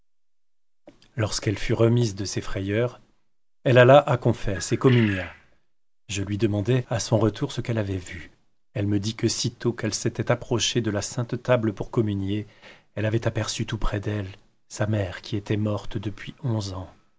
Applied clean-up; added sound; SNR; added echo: none; Bird; 11 dB; none.